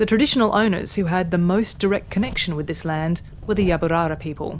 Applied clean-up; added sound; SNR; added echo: none; Zipper (clothing); 16 dB; none.